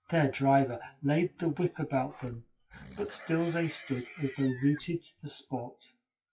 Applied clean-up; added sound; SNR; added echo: classical method WPE with log-MMSE.